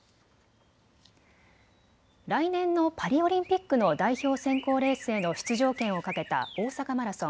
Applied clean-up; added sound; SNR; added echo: none; Chirp, tweet; 18 dB; none.